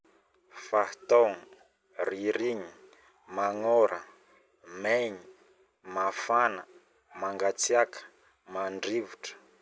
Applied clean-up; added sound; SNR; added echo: none; none; none; none.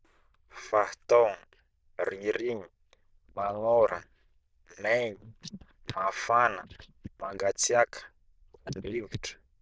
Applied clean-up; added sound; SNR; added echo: neural diffusion model UNIVERSE++.